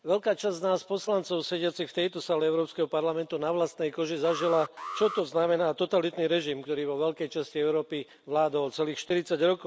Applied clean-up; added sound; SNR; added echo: none; Alarm; 11 dB; none.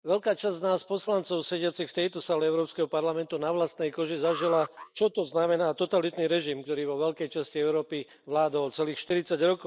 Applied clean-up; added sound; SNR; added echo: neural mask model DeepFilterNet 3.